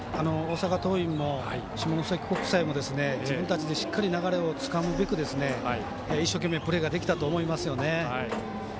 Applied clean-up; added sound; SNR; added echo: none; Sliding door; 11 dB; none.